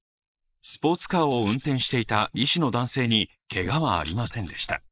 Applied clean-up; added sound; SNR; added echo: neural mask model Resemble Enhance denoiser.